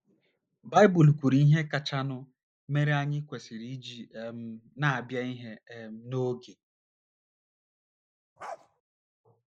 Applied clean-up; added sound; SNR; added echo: neural mask model Resemble Enhance denoiser.